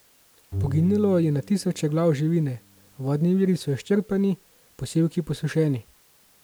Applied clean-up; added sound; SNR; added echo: none; Bowed string instrument; 13 dB; none.